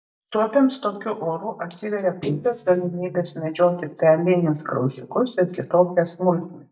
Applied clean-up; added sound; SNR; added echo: neural mask model DeepFilterNet 3.